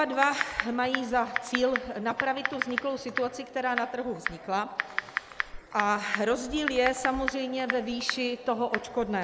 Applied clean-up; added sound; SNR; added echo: none; Typing; 6 dB; none.